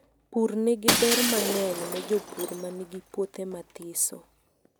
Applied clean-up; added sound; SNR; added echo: none; Shatter; 2 dB; none.